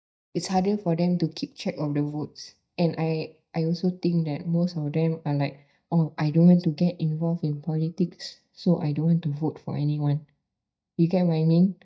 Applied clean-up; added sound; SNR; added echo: neural mask model DeepFilterNet 3.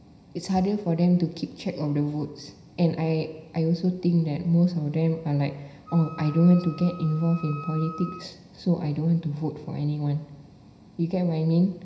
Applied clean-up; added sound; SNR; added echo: none; Wind instrument, woodwind instrument; 17 dB; reverberation time 0.9 s.